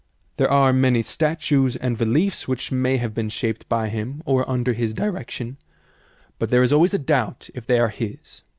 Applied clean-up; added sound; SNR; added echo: none; none; none; none.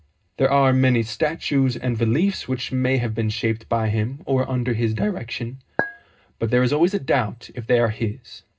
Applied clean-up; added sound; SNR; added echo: none; Chink, clink; 6 dB; reverberation time 0.2 s.